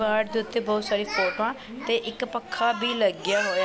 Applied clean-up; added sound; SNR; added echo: none; none; none; none.